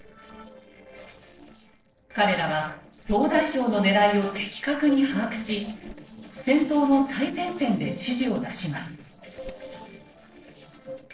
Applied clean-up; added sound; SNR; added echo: neural separator model SepFormer DNS4.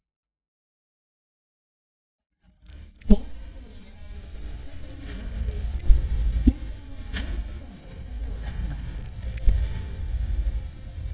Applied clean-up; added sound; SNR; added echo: neural mask model DeepFilterNet 3.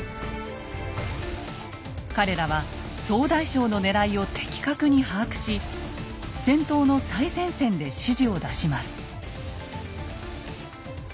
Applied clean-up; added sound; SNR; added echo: none; none; none; none.